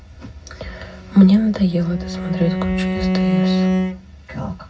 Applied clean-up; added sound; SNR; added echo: none; Bowed string instrument; 2 dB; reverberation time 0.4 s.